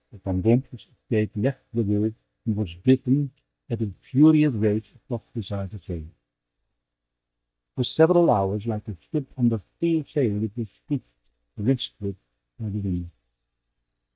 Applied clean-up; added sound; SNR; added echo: neural mask model DeepFilterNet 3.